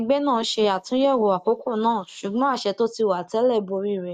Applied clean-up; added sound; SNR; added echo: neural mask model Resemble Enhance denoiser.